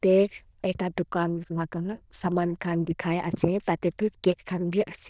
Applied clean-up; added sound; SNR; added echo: neural diffusion model UNIVERSE++.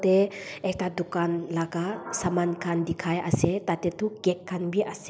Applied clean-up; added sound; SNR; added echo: none; none; none; none.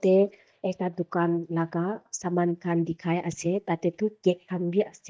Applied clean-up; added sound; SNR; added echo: neural mask model DeepFilterNet 3.